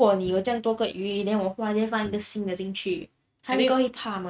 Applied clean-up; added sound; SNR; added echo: neural mask model RNNoise.